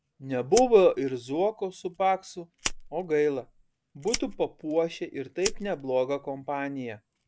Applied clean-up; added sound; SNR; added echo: none; Fire; 13 dB; none.